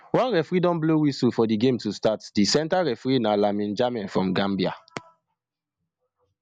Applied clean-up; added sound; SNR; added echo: none; none; none; none.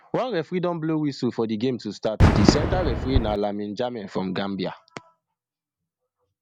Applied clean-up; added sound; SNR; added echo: none; Fireworks; -1 dB; none.